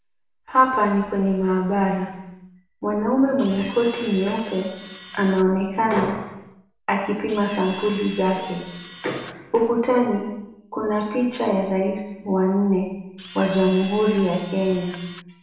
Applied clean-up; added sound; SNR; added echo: none; Camera; 16 dB; reverberation time 0.9 s.